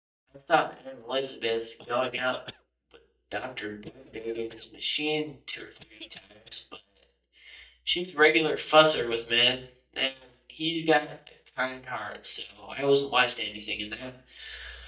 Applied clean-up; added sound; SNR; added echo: neural mask model DeepFilterNet 3.